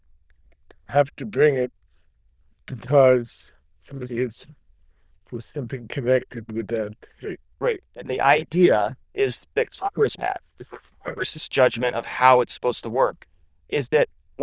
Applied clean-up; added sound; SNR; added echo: neural diffusion model UNIVERSE++.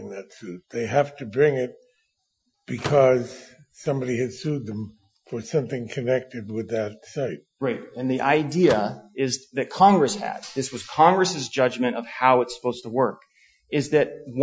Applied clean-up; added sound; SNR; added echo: classical method Wiener filter.